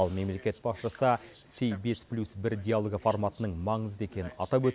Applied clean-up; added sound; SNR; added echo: none; none; none; none.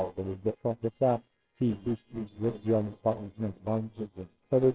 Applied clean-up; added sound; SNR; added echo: neural separator model SepFormer WHAMR!.